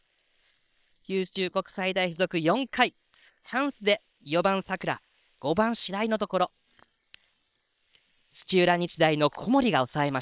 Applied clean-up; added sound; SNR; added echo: neural separator model SepFormer WHAM!.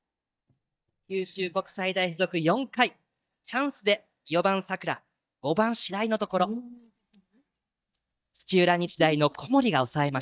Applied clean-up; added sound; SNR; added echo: neural mask model DeepFilterNet 3.